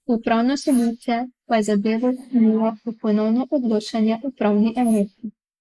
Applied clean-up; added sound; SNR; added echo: neural mask model Resemble Enhance denoiser.